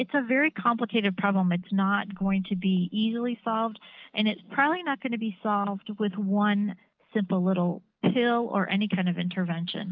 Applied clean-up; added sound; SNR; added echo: none; none; none; none.